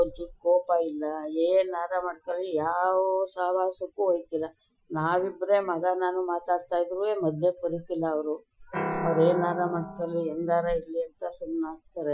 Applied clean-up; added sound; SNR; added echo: classical method Wiener filter.